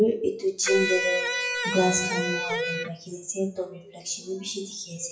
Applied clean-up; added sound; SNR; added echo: classical method WPE with log-MMSE.